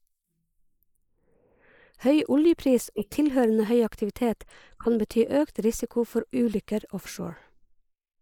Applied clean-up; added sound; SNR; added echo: neural mask model Resemble Enhance denoiser.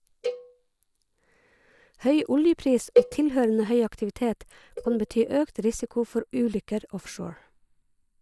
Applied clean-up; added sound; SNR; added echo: neural mask model DeepFilterNet 3.